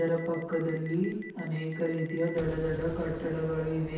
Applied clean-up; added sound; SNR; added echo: none; Boom; 13 dB; reverberation time 0.9 s.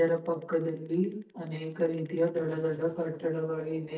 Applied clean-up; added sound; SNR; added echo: neural mask model DeepFilterNet 3.